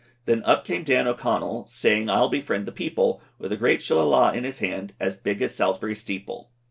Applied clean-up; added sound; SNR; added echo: none; none; none; none.